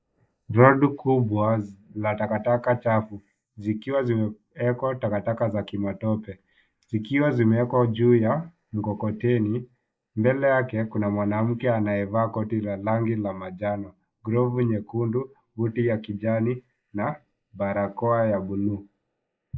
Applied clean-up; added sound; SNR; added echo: neural mask model Resemble Enhance denoiser.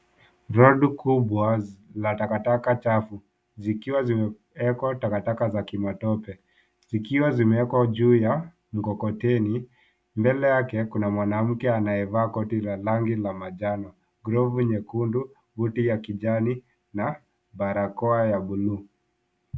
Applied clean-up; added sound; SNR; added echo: none; none; none; none.